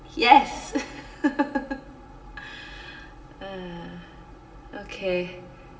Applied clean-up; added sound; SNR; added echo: none; none; none; reverberation time 2.8 s.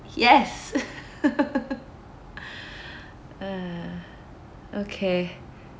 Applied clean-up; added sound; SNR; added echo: none; none; none; none.